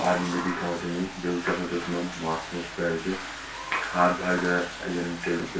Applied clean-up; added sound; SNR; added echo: none; Toilet flush / Water; 9 dB; reverberation time 0.3 s.